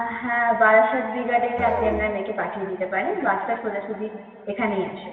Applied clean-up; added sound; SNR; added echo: none; Musical instrument; 12 dB; reverberation time 2.6 s.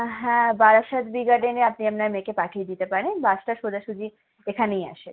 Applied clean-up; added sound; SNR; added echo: none; none; none; none.